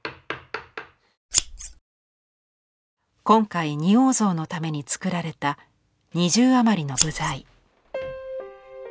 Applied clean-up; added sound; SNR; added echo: none; Scissors; 2 dB; none.